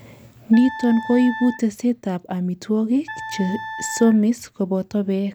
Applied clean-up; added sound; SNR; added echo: none; Wind instrument, woodwind instrument; 13 dB; none.